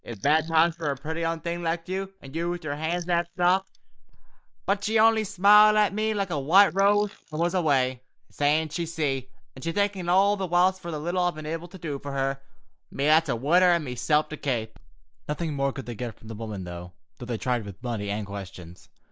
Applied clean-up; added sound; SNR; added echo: neural mask model Resemble Enhance denoiser.